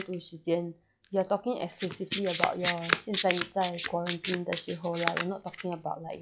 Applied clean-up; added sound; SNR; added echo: classical method log-MMSE.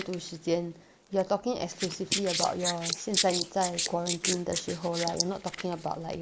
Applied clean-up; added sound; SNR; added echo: neural mask model Resemble Enhance denoiser.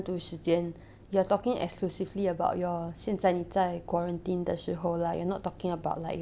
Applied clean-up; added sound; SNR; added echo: none; none; none; none.